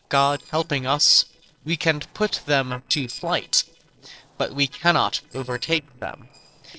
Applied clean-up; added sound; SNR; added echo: neural separator model SepFormer DNS4.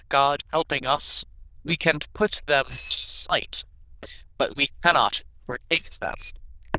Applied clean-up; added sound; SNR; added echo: neural diffusion model UNIVERSE++.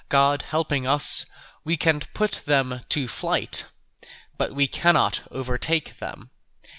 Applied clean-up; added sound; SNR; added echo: none; none; none; none.